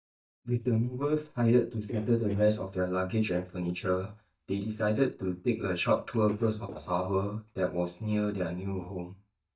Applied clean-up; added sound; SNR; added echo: neural mask model DeepFilterNet 3.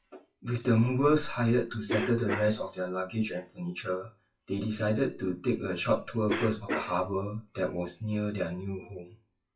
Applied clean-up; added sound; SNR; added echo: classical method WPE with log-MMSE.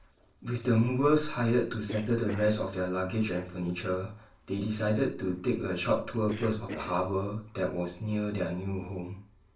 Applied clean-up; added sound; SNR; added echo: neural separator model SepFormer DNS4.